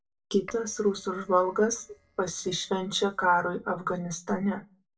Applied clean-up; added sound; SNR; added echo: neural separator model SepFormer DNS4.